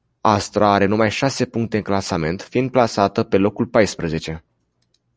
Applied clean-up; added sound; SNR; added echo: none; none; none; none.